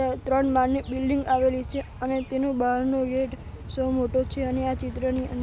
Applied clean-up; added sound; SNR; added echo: none; none; none; none.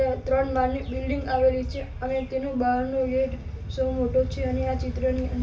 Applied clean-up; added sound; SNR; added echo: none; none; none; reverberation time 0.3 s.